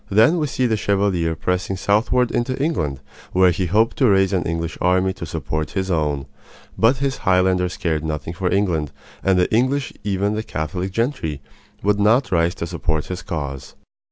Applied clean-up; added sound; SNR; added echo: none; none; none; none.